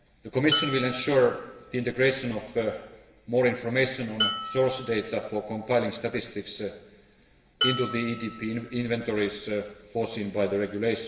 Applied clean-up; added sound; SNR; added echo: none; Dishes, pots, and pans; 9 dB; reverberation time 1.0 s.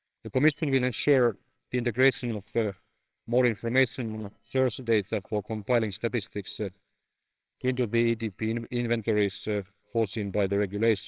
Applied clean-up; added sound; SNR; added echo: neural separator model SepFormer WHAMR!.